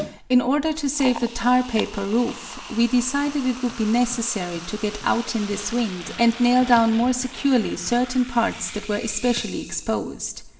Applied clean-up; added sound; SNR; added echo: none; Liquid; 15 dB; reverberation time 0.6 s.